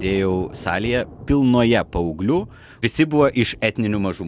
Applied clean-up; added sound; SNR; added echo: none; Thunder / Rain; 18 dB; none.